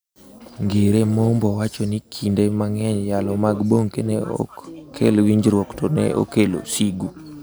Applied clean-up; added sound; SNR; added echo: none; none; none; none.